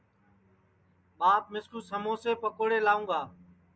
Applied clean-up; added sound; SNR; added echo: none; none; none; none.